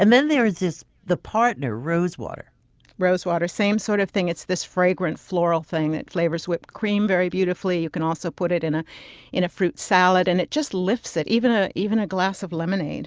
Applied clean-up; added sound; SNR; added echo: none; none; none; none.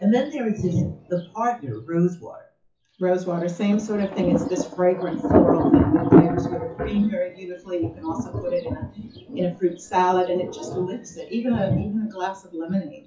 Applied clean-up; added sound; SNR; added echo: classical method WPE with log-MMSE.